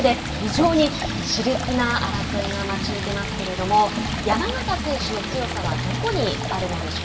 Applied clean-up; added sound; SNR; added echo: none; Stream; 6 dB; reverberation time 1.6 s.